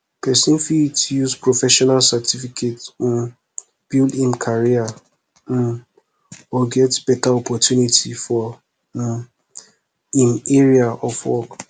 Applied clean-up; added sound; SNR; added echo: none; none; none; none.